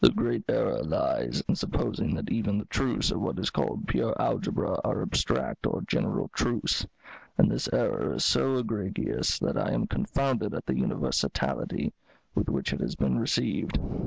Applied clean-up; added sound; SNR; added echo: none; none; none; none.